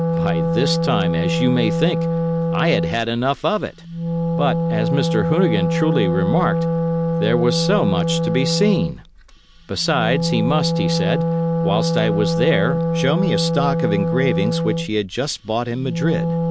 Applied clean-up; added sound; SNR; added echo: none; Wind instrument, woodwind instrument; -2 dB; none.